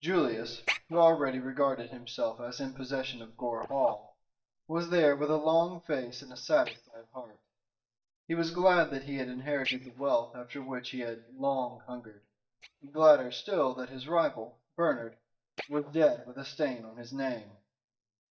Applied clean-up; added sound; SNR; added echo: neural mask model DeepFilterNet 3.